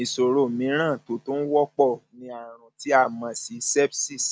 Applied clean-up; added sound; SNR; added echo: none; none; none; none.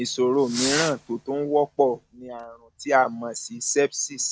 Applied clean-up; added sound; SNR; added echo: none; Fireworks; 10 dB; none.